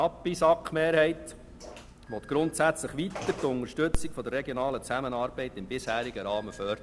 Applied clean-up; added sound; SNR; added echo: none; Telephone; 10 dB; none.